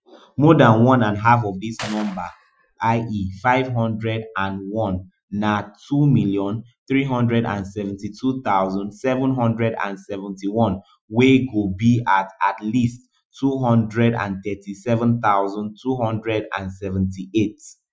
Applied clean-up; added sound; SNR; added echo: classical method Wiener filter.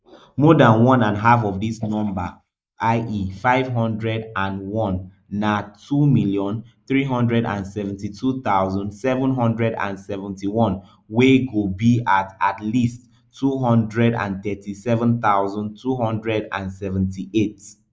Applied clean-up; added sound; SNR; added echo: neural mask model Resemble Enhance denoiser.